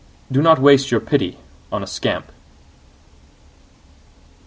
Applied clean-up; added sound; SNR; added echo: none; none; none; none.